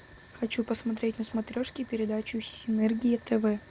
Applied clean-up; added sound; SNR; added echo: none; Boiling; 17 dB; none.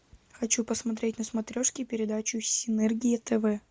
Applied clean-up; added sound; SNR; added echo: none; none; none; none.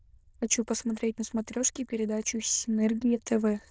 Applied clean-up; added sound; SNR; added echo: neural diffusion model UNIVERSE++.